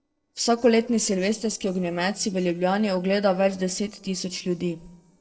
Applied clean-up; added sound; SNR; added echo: neural separator model SepFormer DNS4.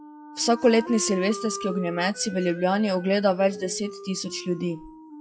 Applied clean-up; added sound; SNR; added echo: classical method WPE with log-MMSE.